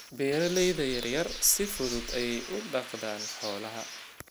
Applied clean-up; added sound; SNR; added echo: none; Hiss + Meow; 12 dB; none.